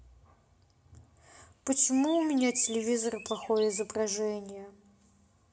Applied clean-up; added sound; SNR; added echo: none; Chirp, tweet; 19 dB; reverberation time 0.4 s.